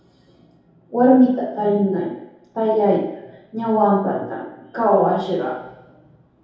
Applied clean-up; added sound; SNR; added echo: none; none; none; reverberation time 0.8 s.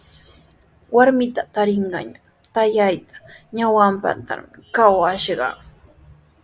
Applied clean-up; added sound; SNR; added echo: none; none; none; none.